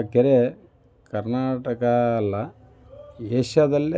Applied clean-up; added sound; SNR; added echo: none; none; none; none.